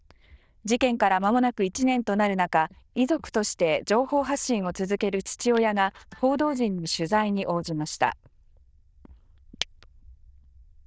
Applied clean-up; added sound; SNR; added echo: neural diffusion model UNIVERSE++.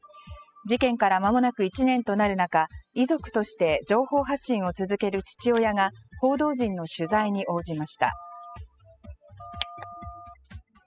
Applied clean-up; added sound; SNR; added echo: classical method spectral subtraction.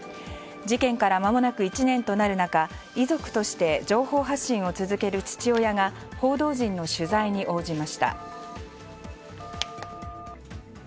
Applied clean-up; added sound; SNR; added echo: none; Telephone; 18 dB; none.